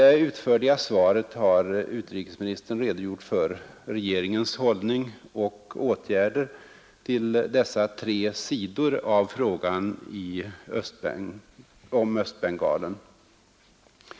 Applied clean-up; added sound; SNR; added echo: none; none; none; none.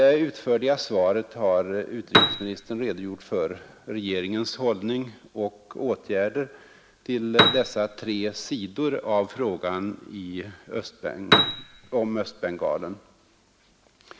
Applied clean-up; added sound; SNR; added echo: none; Piano; -3 dB; none.